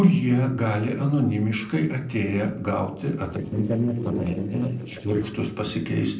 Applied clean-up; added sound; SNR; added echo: neural separator model SepFormer DNS4.